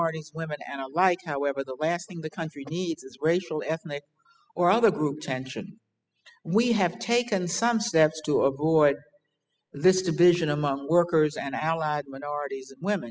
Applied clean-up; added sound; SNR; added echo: classical method spectral subtraction.